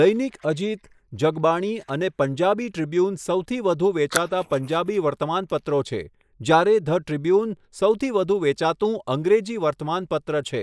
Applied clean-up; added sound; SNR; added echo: neural mask model Resemble Enhance denoiser.